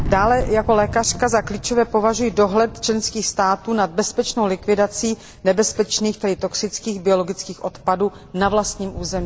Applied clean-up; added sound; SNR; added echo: none; Thunder; 13 dB; none.